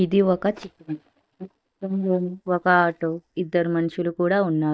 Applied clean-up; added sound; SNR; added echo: neural mask model DeepFilterNet 3.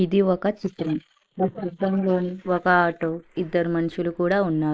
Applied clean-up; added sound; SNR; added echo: neural mask model Resemble Enhance denoiser.